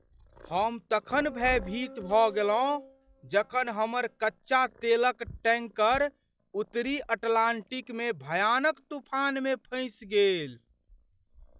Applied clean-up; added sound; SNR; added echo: classical method log-MMSE.